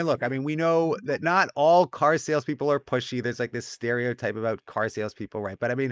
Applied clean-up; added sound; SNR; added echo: neural mask model Resemble Enhance denoiser.